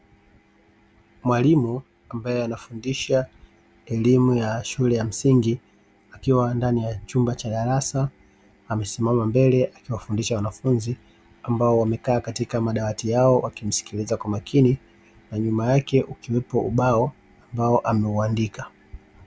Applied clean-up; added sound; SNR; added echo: none; none; none; none.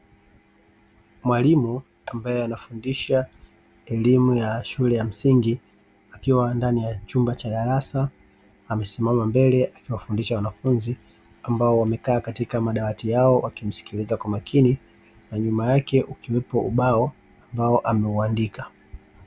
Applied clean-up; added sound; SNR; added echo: none; Marimba, xylophone; 15 dB; none.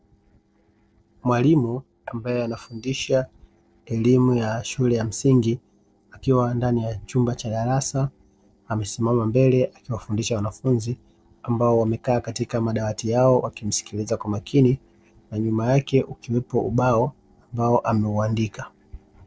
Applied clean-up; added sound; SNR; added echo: neural separator model SepFormer DNS4.